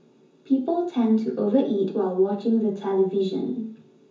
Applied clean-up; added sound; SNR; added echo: none; none; none; reverberation time 0.6 s.